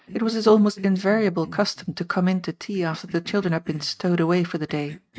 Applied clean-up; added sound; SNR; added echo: neural mask model RNNoise.